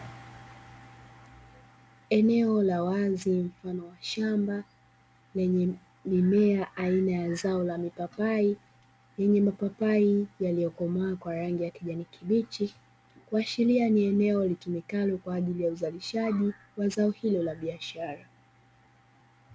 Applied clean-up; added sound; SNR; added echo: none; none; none; none.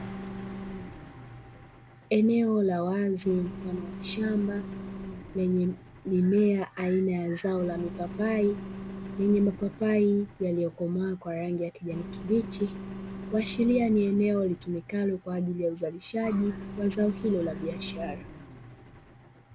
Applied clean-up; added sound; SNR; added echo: none; Engine; 12 dB; none.